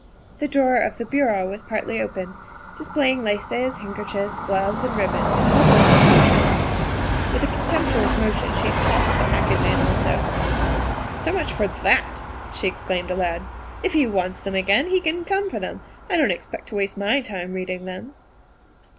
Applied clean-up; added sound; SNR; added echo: none; Train; -2 dB; none.